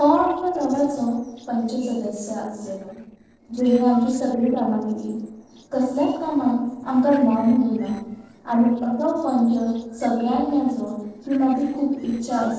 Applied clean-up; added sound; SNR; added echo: neural separator model SepFormer DNS4.